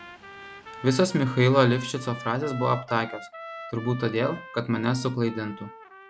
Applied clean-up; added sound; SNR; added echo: none; Trumpet; 16 dB; none.